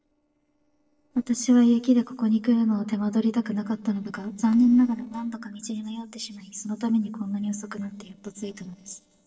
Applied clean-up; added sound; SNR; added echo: neural separator model SepFormer DNS4.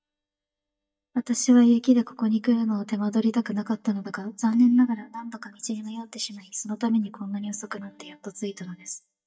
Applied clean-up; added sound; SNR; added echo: neural mask model DeepFilterNet 3.